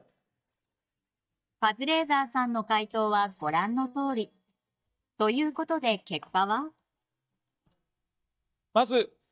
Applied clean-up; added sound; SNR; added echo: neural mask model DeepFilterNet 3.